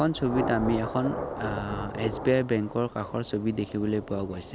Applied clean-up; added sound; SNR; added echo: none; Thunder / Rain; 7 dB; none.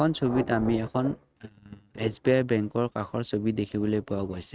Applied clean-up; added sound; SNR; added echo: neural mask model RNNoise.